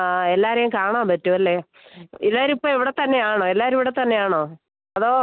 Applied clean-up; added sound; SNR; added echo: none; none; none; none.